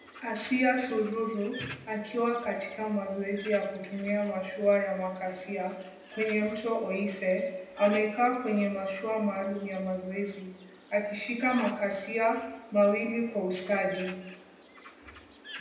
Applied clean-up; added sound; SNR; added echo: none; Bird; 19 dB; reverberation time 0.9 s.